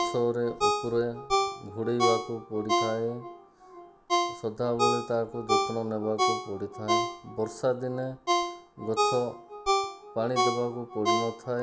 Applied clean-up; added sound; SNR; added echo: none; Ringtone; -1 dB; none.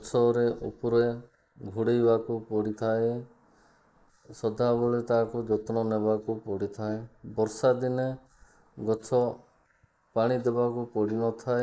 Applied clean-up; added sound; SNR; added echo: neural mask model Resemble Enhance denoiser.